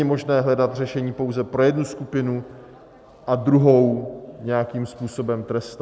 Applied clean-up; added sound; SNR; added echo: none; none; none; none.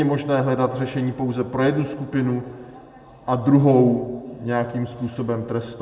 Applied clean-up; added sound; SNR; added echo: none; none; none; reverberation time 1.1 s.